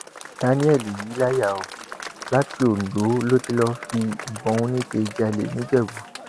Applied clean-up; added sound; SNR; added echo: none; Applause / Crowd; 13 dB; none.